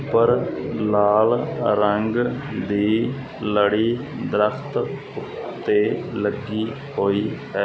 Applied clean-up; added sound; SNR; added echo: none; none; none; none.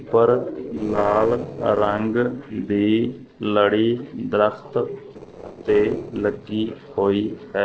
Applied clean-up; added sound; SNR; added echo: neural separator model SepFormer DNS4.